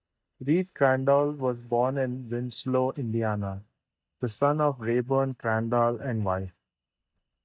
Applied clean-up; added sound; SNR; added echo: neural mask model DeepFilterNet 3.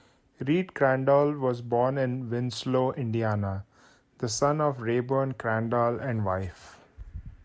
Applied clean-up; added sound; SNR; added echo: none; none; none; none.